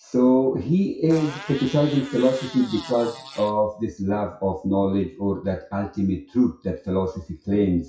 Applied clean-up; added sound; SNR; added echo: classical method WPE with log-MMSE.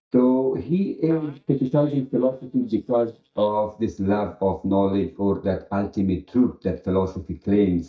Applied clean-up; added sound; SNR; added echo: neural mask model DeepFilterNet 3.